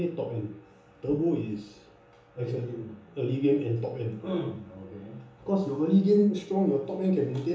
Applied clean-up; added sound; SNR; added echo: none; none; none; reverberation time 1.1 s.